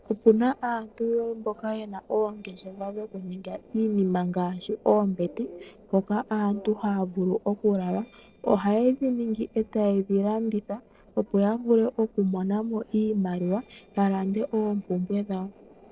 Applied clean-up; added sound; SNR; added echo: neural separator model SepFormer DNS4.